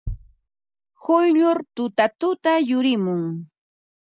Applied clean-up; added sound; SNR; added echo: none; Bass drum; 17 dB; none.